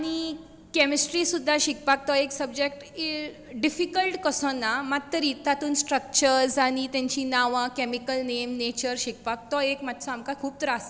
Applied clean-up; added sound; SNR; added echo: none; none; none; none.